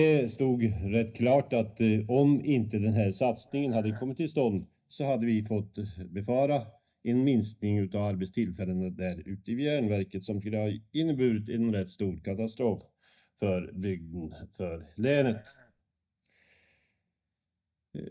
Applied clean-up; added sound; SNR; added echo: neural mask model DeepFilterNet 3.